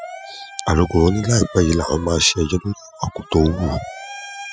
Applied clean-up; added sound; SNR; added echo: classical method spectral subtraction.